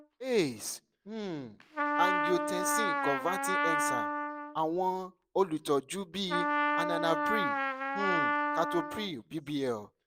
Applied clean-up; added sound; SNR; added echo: none; Trumpet; -1 dB; none.